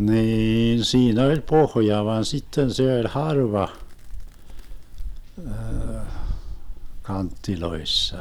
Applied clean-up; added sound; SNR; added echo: none; Wind; 9 dB; none.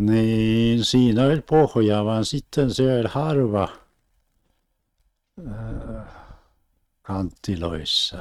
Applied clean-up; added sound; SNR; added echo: neural mask model RNNoise.